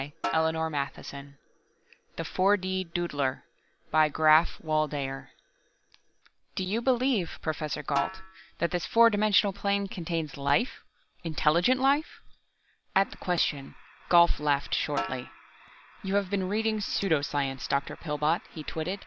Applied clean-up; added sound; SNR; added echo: none; Snare drum; 12 dB; none.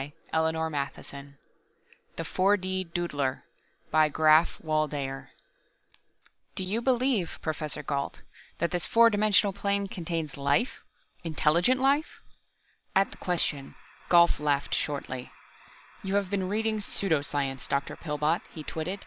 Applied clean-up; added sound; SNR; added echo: none; none; none; none.